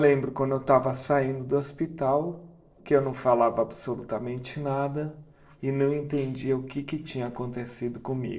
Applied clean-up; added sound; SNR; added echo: neural separator model SepFormer DNS4.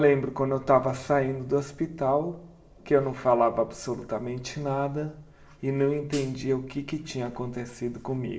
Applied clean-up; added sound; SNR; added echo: none; Hi-hat; 19 dB; reverberation time 1.0 s.